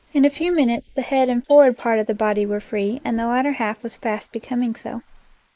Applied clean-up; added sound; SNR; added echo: neural mask model Resemble Enhance denoiser.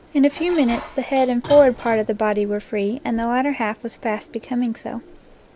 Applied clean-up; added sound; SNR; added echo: none; Dishes, pots, and pans; 18 dB; none.